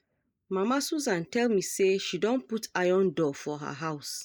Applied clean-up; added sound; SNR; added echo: neural mask model Resemble Enhance denoiser.